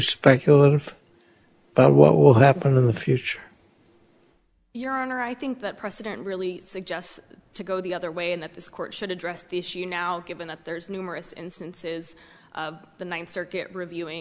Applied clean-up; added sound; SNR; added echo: none; none; none; none.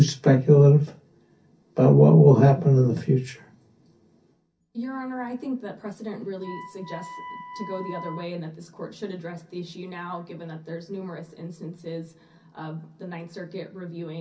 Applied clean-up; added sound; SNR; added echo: none; Wind instrument, woodwind instrument; 18 dB; reverberation time 0.3 s.